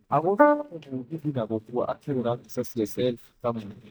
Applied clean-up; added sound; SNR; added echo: neural mask model DeepFilterNet 3.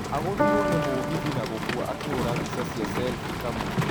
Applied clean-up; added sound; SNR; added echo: none; Rain + Piano; -4 dB; none.